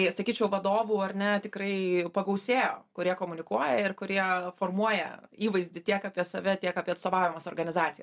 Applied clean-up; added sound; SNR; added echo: none; none; none; none.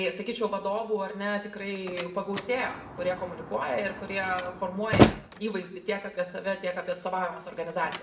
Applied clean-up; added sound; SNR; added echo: none; Slam; 1 dB; reverberation time 0.7 s.